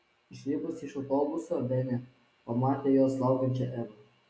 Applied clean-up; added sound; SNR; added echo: none; none; none; none.